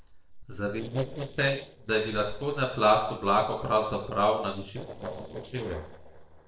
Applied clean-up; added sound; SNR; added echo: neural separator model SepFormer DNS4.